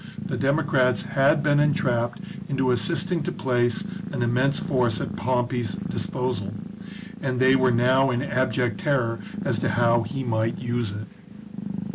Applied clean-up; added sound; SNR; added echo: none; Purr; 7 dB; none.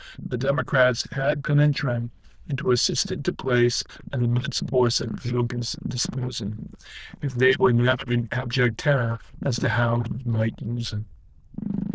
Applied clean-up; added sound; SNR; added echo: neural diffusion model UNIVERSE++.